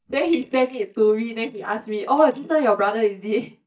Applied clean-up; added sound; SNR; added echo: neural mask model DeepFilterNet 3.